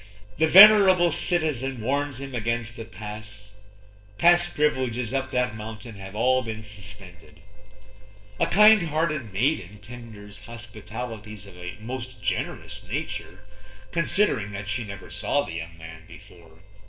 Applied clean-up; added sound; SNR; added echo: neural separator model SepFormer DNS4.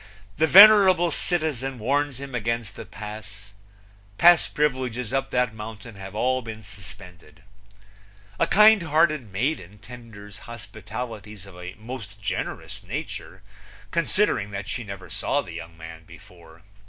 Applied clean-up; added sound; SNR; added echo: none; none; none; none.